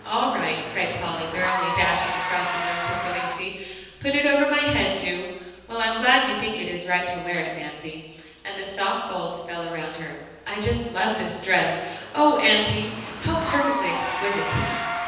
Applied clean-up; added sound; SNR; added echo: none; Engine / Car; 8 dB; reverberation time 1.1 s.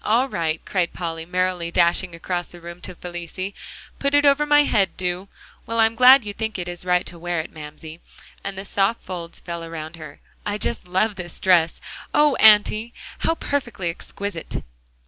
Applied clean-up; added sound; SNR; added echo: none; none; none; none.